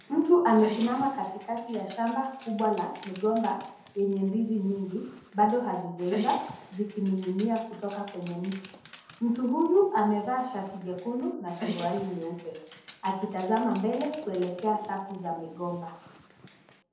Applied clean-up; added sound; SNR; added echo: none; Dog; 15 dB; reverberation time 1.9 s.